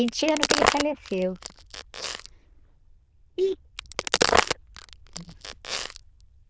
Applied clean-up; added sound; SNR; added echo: neural diffusion model UNIVERSE++.